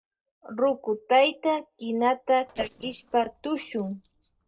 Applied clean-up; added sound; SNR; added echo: neural separator model SepFormer DNS4.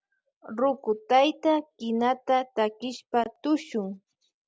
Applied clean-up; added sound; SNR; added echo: none; none; none; none.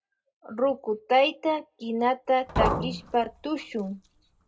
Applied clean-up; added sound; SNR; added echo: none; Liquid; 4 dB; reverberation time 0.2 s.